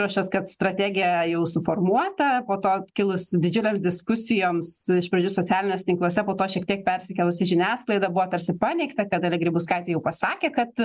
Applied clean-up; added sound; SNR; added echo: none; none; none; none.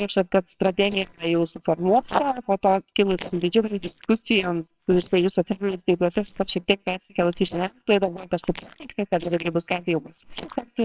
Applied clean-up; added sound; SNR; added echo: neural separator model SepFormer WHAMR!.